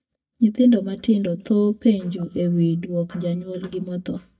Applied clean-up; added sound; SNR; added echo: neural mask model DeepFilterNet 3.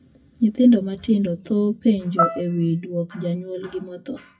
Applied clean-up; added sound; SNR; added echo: classical method WPE with log-MMSE.